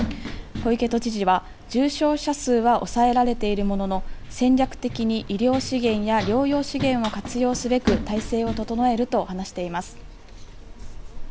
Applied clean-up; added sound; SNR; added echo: none; Run; 9 dB; none.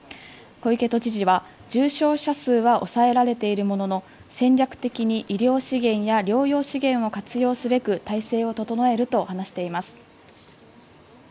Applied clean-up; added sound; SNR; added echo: none; none; none; none.